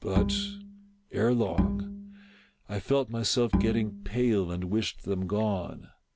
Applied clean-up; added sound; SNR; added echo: none; Bowed string instrument; 2 dB; none.